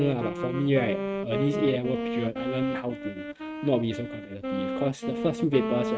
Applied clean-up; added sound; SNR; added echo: neural mask model RNNoise.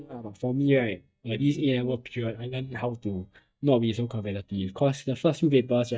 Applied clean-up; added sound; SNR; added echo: neural mask model DeepFilterNet 3.